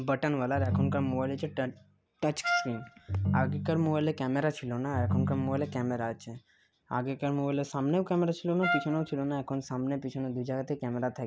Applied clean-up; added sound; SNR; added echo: none; Ringtone + Trumpet; 2 dB; none.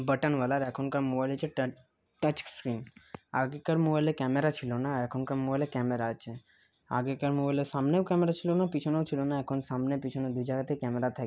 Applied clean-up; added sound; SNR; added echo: none; none; none; none.